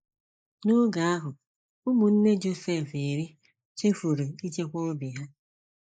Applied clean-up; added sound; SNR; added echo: neural mask model Resemble Enhance denoiser.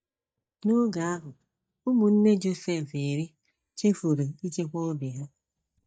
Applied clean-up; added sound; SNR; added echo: neural mask model DeepFilterNet 3.